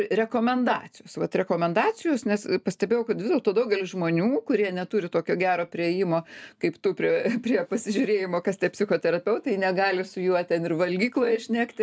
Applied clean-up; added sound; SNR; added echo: none; none; none; none.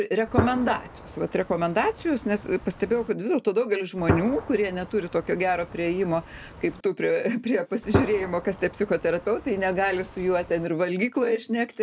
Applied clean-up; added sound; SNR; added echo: none; Gunshot, gunfire; 8 dB; none.